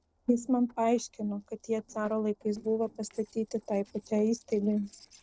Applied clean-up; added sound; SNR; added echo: neural separator model SepFormer DNS4.